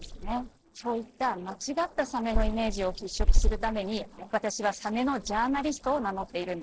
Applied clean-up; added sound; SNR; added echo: neural separator model SepFormer DNS4.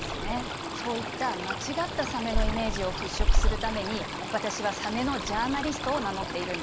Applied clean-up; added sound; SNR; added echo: none; Stream; -3 dB; none.